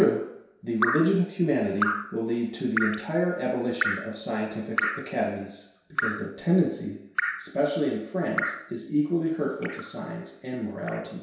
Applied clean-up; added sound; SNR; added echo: none; Drip; 6 dB; reverberation time 0.7 s.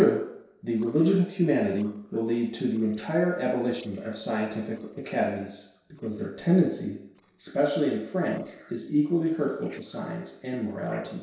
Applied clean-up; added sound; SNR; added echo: neural separator model SepFormer DNS4.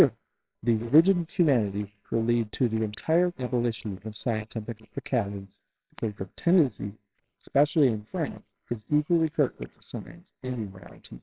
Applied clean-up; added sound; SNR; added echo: neural separator model SepFormer WHAMR!.